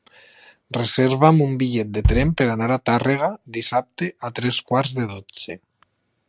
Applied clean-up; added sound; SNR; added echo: none; Bass drum; 5 dB; none.